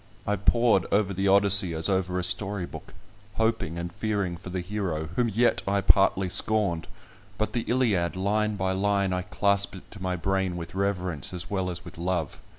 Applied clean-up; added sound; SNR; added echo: none; none; none; none.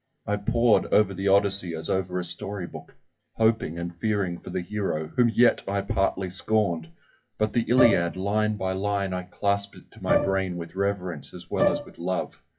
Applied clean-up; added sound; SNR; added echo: classical method WPE with log-MMSE.